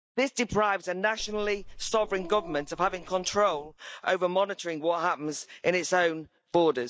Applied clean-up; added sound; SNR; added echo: neural mask model DeepFilterNet 3.